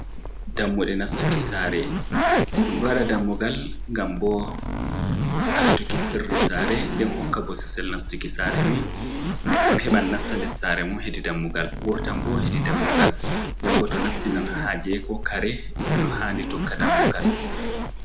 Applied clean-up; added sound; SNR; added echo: none; Zipper (clothing); -2 dB; none.